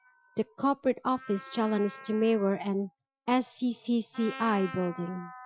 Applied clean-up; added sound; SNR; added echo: classical method Wiener filter.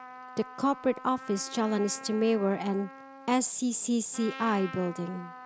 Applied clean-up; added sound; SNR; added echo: none; Trumpet; 15 dB; none.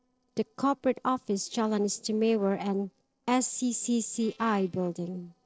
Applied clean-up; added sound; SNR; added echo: neural separator model SepFormer DNS4.